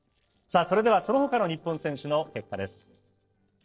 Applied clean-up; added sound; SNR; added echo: neural separator model SepFormer DNS4.